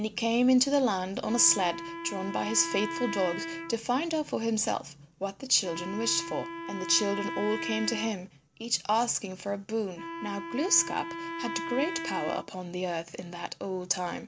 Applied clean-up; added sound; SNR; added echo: none; Wind instrument, woodwind instrument; 9 dB; none.